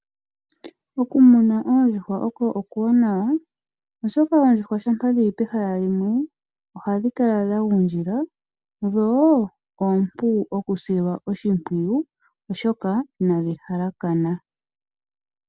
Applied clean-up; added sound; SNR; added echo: none; none; none; none.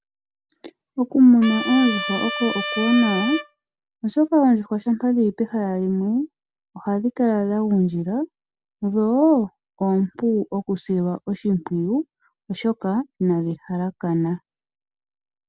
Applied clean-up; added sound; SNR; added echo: none; Trumpet; 6 dB; none.